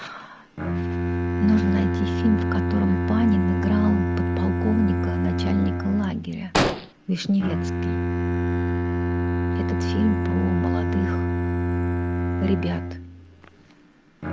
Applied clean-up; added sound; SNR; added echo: none; Explosion + Bowed string instrument; -2 dB; none.